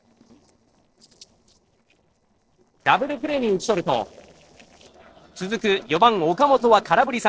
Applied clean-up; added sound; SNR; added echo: neural separator model SepFormer DNS4.